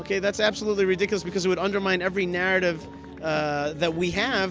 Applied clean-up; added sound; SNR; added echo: none; none; none; none.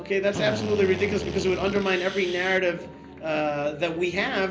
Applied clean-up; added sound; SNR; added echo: none; Drill; 9 dB; reverberation time 0.5 s.